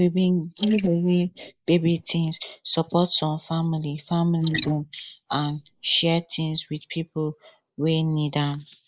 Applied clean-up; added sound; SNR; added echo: neural mask model Resemble Enhance denoiser.